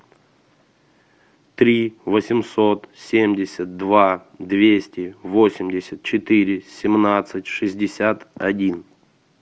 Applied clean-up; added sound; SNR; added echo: none; none; none; none.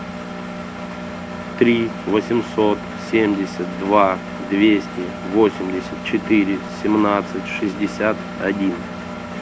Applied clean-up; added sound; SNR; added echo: none; Engine; 9 dB; none.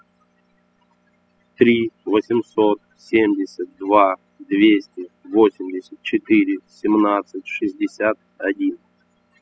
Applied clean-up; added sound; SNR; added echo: classical method spectral subtraction.